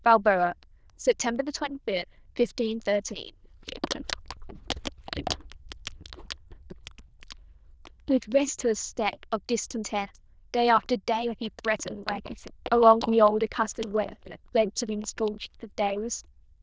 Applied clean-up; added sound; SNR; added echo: neural diffusion model UNIVERSE++.